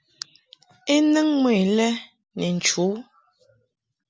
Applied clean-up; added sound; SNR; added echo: none; none; none; none.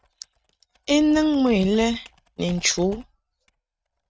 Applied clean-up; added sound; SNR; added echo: neural mask model RNNoise.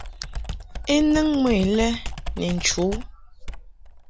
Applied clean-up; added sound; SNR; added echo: none; Computer keyboard; 8 dB; none.